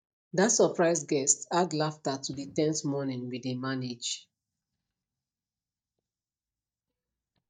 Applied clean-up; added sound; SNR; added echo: neural mask model DeepFilterNet 3.